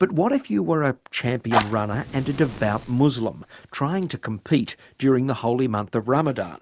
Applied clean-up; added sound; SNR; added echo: none; Fire; 10 dB; none.